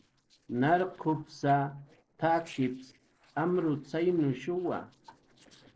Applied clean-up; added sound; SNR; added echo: neural separator model SepFormer DNS4.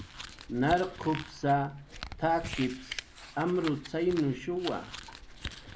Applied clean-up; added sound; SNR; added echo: none; Crumpling, crinkling; 12 dB; none.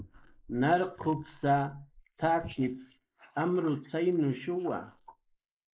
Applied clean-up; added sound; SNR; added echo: neural mask model Resemble Enhance denoiser.